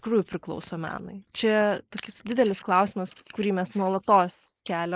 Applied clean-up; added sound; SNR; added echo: neural mask model Resemble Enhance denoiser.